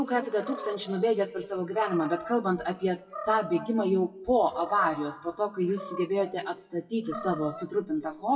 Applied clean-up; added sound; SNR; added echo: classical method WPE with log-MMSE.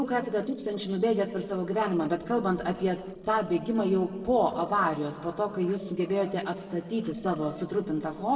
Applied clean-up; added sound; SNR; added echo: neural separator model SepFormer DNS4.